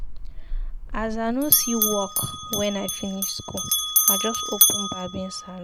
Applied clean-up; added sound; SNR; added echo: none; Bell; -4 dB; none.